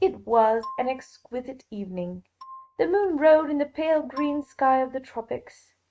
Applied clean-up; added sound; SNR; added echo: neural mask model RNNoise.